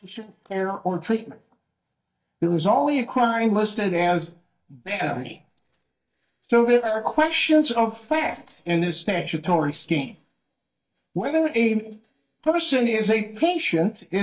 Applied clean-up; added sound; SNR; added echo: neural mask model DeepFilterNet 3.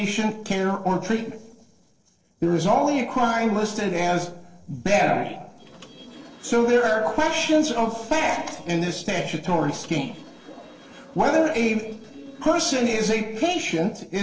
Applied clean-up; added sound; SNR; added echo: neural separator model SepFormer DNS4.